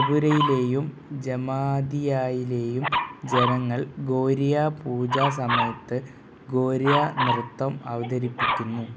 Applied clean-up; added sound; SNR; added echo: none; Dog; 5 dB; none.